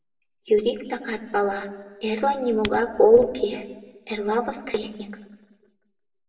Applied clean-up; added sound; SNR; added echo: none; Typing; 14 dB; reverberation time 1.0 s.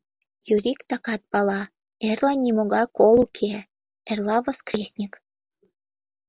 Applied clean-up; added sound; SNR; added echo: none; none; none; none.